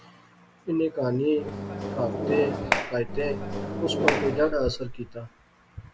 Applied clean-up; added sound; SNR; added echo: none; Microwave oven + Clapping; 1 dB; none.